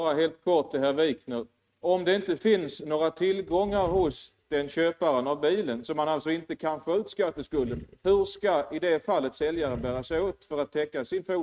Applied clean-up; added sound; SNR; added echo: neural mask model RNNoise.